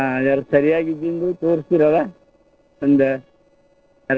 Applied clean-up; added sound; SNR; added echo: neural separator model SepFormer DNS4.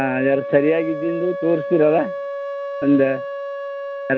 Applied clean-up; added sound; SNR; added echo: none; Wind instrument, woodwind instrument; 7 dB; none.